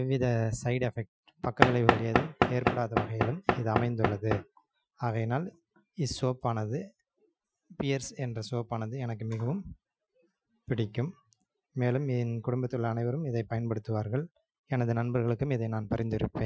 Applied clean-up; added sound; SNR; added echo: classical method Wiener filter.